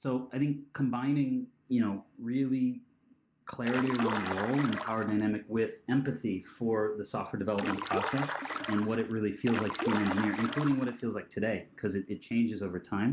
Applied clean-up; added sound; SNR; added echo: none; Stream; 5 dB; none.